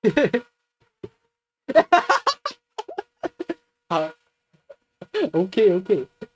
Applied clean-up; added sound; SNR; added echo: neural mask model RNNoise.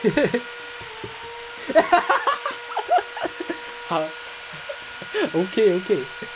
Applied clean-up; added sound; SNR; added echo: none; Sawing; 12 dB; none.